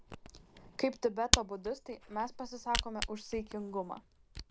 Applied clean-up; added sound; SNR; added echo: none; Camera; 0 dB; none.